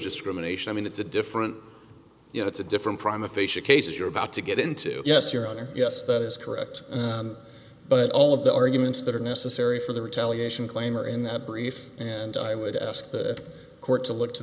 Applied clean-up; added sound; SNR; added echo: none; none; none; none.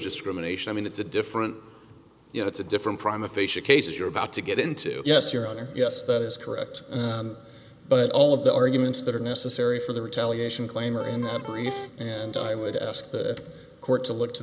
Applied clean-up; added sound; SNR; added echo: none; Electric guitar; 13 dB; none.